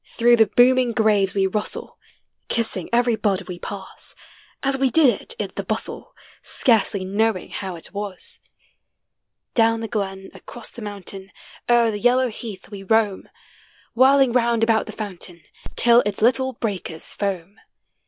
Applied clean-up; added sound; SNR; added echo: none; none; none; none.